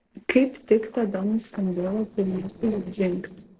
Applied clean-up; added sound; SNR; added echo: neural separator model SepFormer DNS4.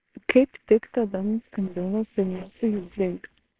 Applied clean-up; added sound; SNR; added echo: neural separator model SepFormer WHAMR!.